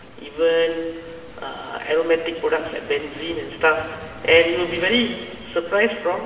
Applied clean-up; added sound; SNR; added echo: none; Waves, surf; 18 dB; reverberation time 2.0 s.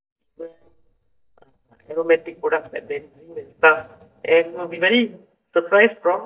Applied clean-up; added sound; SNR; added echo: neural mask model DeepFilterNet 3.